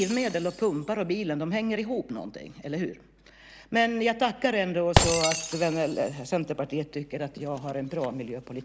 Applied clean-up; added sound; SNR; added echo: none; Shatter; 6 dB; none.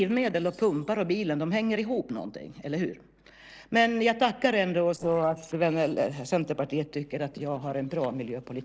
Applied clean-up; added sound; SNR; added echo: neural separator model SepFormer DNS4.